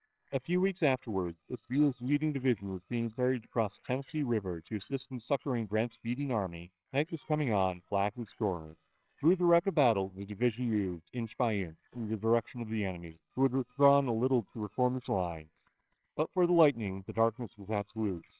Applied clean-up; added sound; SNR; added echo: neural separator model SepFormer WHAMR!.